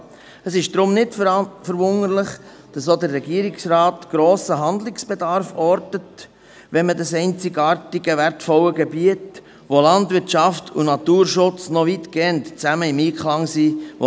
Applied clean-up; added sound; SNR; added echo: none; none; none; none.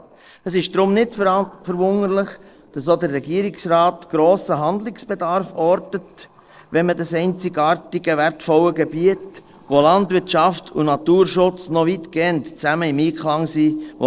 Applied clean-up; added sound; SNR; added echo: neural separator model SepFormer DNS4.